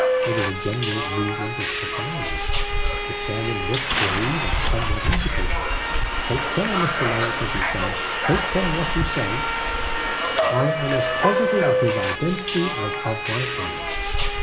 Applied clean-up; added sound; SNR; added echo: none; Subway, metro, underground; -4 dB; reverberation time 0.4 s.